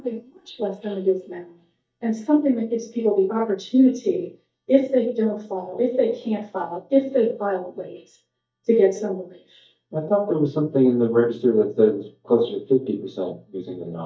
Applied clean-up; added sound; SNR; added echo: neural mask model DeepFilterNet 3.